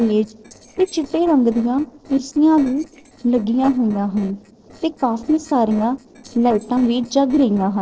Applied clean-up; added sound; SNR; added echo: neural separator model SepFormer DNS4.